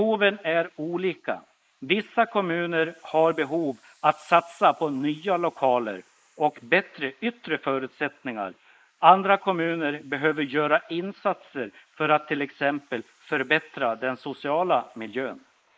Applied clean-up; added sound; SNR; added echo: neural mask model Resemble Enhance denoiser.